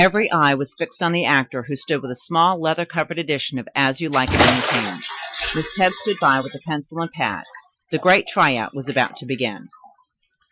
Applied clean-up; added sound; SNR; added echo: classical method Wiener filter.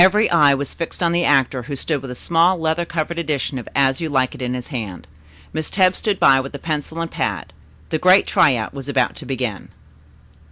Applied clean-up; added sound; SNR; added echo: none; none; none; none.